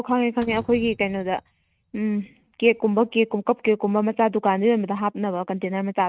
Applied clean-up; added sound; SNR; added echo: neural mask model RNNoise.